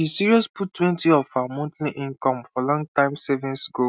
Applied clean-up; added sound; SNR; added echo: none; none; none; none.